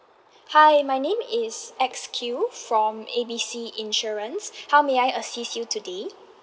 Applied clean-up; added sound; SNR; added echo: none; none; none; none.